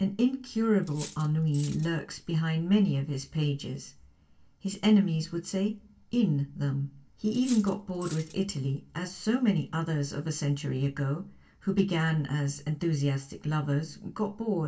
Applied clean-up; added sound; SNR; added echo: none; Cutlery, silverware; 18 dB; reverberation time 0.2 s.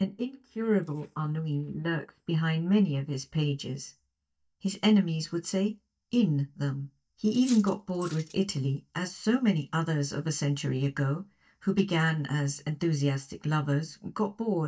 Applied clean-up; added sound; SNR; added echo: neural mask model DeepFilterNet 3.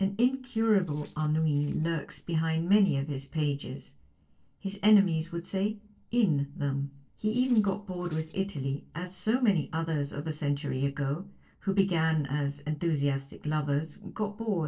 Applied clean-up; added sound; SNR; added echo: neural separator model SepFormer DNS4.